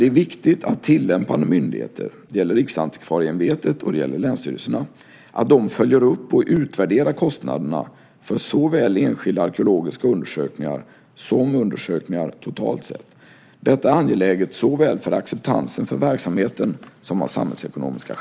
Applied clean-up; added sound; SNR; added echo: none; none; none; none.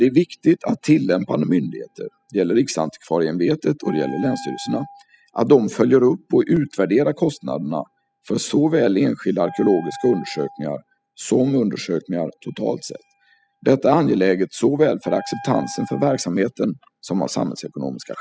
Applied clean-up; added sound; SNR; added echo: classical method spectral subtraction.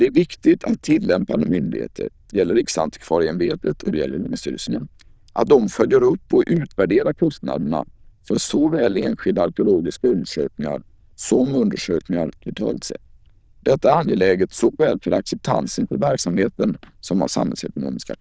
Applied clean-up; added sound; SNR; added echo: neural diffusion model UNIVERSE++.